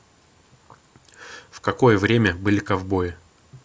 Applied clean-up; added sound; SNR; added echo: none; none; none; none.